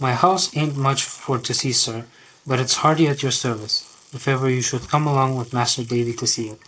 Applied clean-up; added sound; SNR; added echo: neural mask model Resemble Enhance denoiser.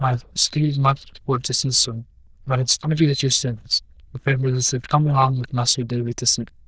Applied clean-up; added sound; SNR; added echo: neural diffusion model UNIVERSE++.